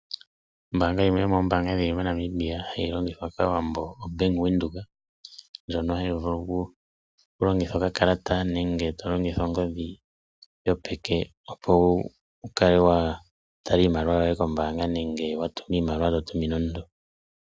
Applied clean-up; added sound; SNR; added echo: none; none; none; none.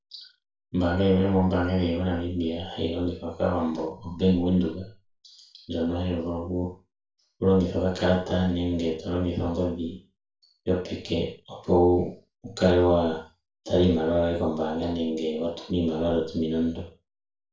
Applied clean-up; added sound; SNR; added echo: none; none; none; reverberation time 0.3 s.